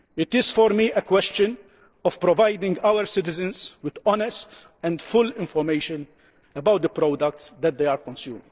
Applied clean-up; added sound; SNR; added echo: neural separator model SepFormer DNS4.